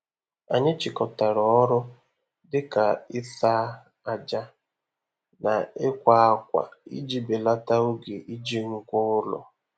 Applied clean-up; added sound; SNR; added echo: none; none; none; none.